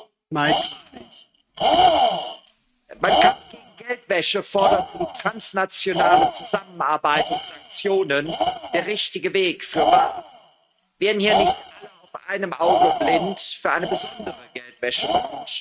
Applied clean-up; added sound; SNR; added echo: neural mask model RNNoise.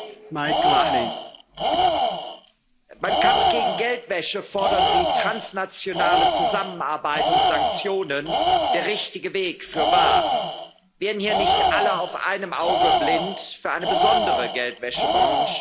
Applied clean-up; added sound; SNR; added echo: none; Tools; -4 dB; none.